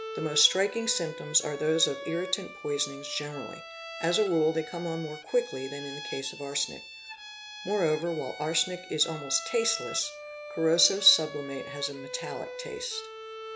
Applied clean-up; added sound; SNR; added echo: none; Bowed string instrument; 12 dB; none.